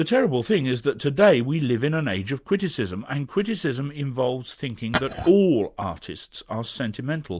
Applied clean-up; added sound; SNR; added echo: none; Glass; 4 dB; none.